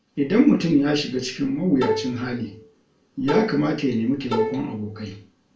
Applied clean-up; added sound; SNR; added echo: none; Bowed string instrument; 6 dB; reverberation time 0.3 s.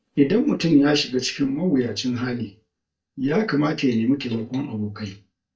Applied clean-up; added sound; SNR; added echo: neural mask model DeepFilterNet 3.